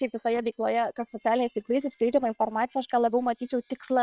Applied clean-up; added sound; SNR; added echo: neural separator model SepFormer WHAM!.